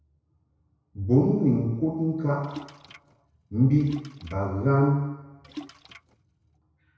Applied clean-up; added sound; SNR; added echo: none; Splash, splatter; 19 dB; reverberation time 1.0 s.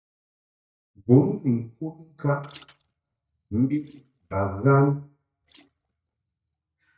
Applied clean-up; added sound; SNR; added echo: neural mask model DeepFilterNet 3.